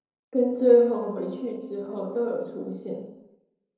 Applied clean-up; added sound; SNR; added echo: neural separator model SepFormer DNS4.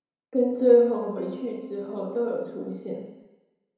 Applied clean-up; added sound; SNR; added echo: none; Electric guitar / Strum; 18 dB; reverberation time 1.0 s.